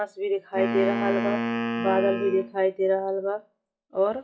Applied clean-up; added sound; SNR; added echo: classical method log-MMSE.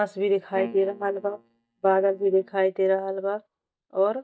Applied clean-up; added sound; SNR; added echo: neural mask model DeepFilterNet 3.